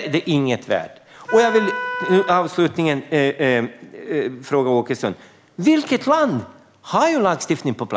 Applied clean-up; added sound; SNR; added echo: none; Wind instrument, woodwind instrument; 10 dB; none.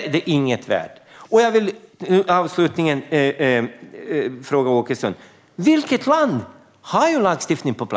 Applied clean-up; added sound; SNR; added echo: neural mask model Resemble Enhance denoiser.